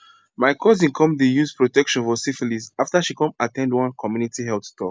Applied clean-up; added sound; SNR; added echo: none; none; none; none.